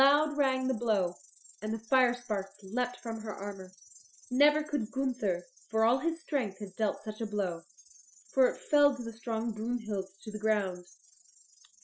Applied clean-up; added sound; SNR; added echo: classical method Wiener filter.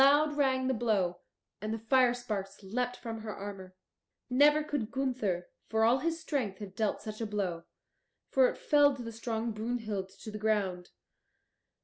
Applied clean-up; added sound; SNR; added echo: none; none; none; none.